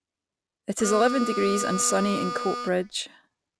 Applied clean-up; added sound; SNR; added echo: none; Harmonica; 5 dB; none.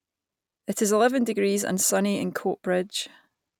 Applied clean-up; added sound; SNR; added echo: none; none; none; none.